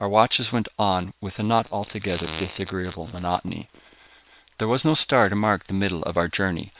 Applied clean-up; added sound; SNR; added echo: neural separator model SepFormer WHAM!.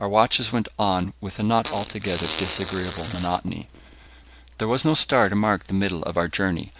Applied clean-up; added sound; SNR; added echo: none; Fart; 12 dB; none.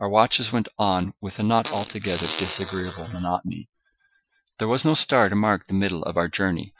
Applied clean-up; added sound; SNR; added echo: classical method Wiener filter.